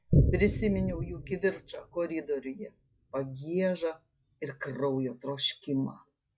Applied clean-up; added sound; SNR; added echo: classical method log-MMSE.